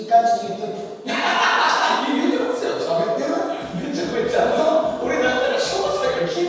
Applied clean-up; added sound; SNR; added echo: none; none; none; reverberation time 1.2 s.